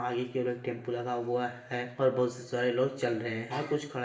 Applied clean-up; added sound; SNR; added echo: none; none; none; reverberation time 0.7 s.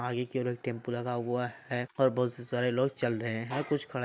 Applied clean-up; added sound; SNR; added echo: none; none; none; none.